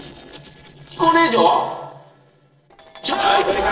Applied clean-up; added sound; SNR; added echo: neural separator model SepFormer DNS4.